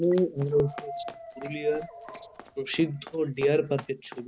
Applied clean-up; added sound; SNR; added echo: none; Run + Dog; 15 dB; none.